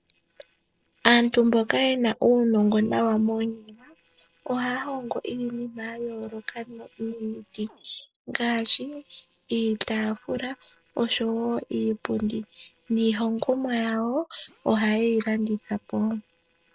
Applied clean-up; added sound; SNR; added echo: neural separator model SepFormer DNS4.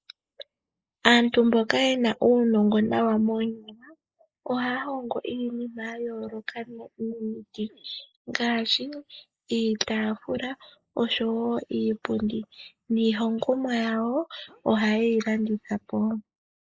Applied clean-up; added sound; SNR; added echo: neural mask model Resemble Enhance denoiser.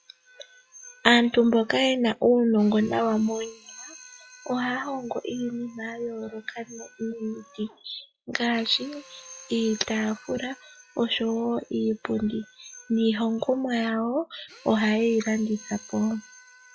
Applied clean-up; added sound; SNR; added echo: classical method log-MMSE.